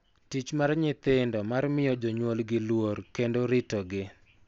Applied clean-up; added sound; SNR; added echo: none; none; none; none.